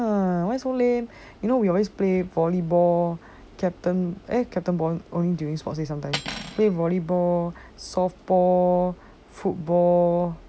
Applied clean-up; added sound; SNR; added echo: none; Cutlery, silverware; 14 dB; none.